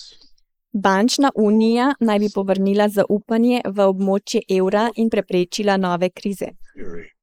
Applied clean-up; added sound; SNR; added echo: neural mask model Resemble Enhance denoiser.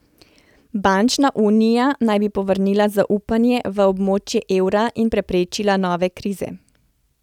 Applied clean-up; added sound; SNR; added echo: none; none; none; none.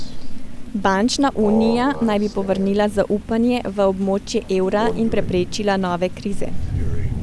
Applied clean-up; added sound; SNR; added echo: none; Crow; 4 dB; none.